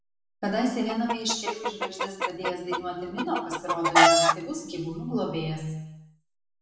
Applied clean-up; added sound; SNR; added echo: none; Chicken, rooster; -5 dB; reverberation time 0.8 s.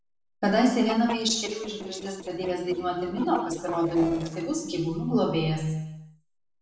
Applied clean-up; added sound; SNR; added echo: neural separator model SepFormer DNS4.